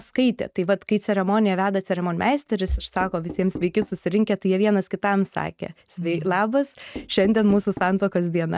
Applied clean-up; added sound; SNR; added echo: neural mask model RNNoise.